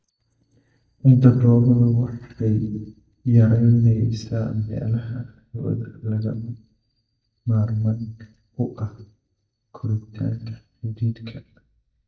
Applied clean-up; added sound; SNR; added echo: neural mask model DeepFilterNet 3.